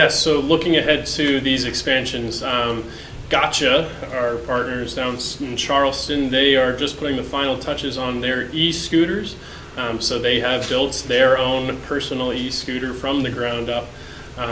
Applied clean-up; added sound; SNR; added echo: none; Idling / Car; 19 dB; none.